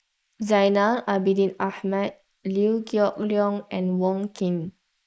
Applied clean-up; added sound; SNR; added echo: neural mask model Resemble Enhance denoiser.